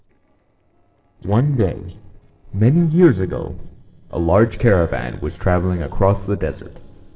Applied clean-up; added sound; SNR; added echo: neural separator model SepFormer DNS4.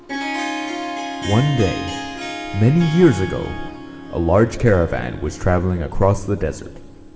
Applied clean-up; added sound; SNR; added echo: none; Harp; 10 dB; reverberation time 1.8 s.